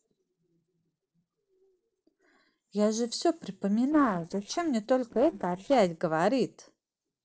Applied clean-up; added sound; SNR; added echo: neural separator model SepFormer DNS4.